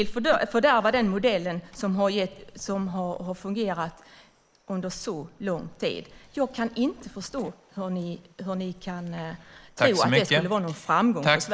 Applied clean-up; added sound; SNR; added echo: neural mask model Resemble Enhance denoiser.